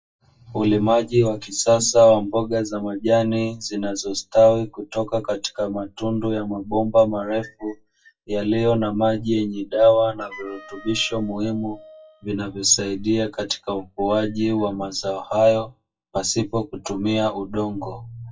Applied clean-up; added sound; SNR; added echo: classical method WPE with log-MMSE.